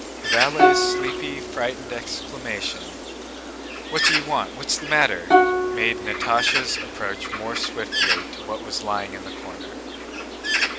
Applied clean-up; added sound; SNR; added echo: none; Plucked string instrument + Bird; -3 dB; none.